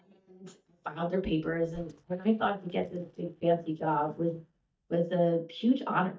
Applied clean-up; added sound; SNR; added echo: neural mask model DeepFilterNet 3.